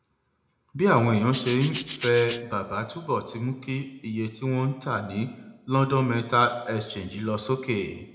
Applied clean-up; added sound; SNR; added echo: none; Rattle (instrument); 11 dB; reverberation time 0.6 s.